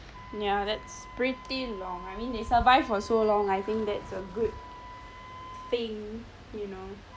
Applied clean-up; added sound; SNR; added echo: none; Wind instrument, woodwind instrument; 17 dB; none.